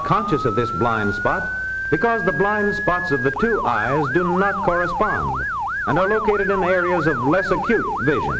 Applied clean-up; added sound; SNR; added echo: none; Motor vehicle (road) / Siren; 3 dB; none.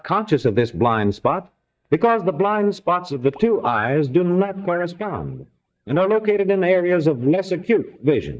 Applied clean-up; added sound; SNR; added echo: neural mask model DeepFilterNet 3.